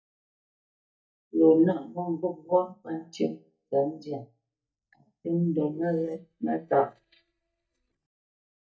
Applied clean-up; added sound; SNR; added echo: neural mask model DeepFilterNet 3.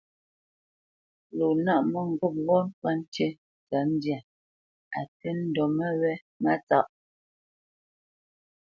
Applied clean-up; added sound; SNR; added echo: none; none; none; none.